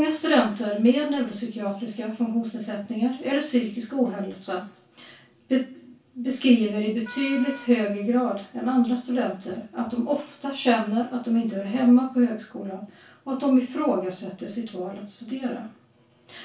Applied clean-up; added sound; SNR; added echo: none; Wind instrument, woodwind instrument; 18 dB; reverberation time 0.2 s.